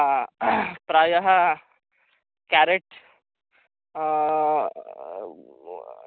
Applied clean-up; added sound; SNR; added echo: none; none; none; none.